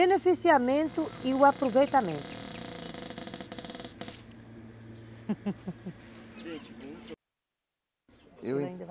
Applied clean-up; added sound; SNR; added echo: none; Cupboard open or close; 13 dB; none.